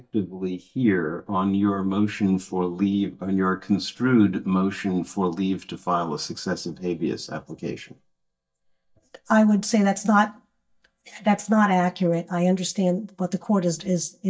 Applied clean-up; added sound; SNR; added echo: neural mask model DeepFilterNet 3.